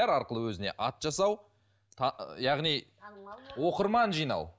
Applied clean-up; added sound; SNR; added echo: none; none; none; none.